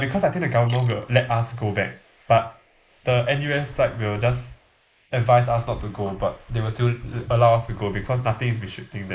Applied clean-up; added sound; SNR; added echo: neural mask model Resemble Enhance denoiser.